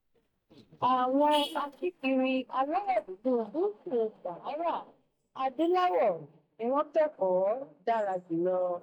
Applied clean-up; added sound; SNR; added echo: neural mask model DeepFilterNet 3.